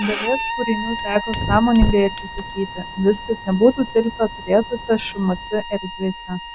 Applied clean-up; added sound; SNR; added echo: none; Bowed string instrument + Fire; 6 dB; none.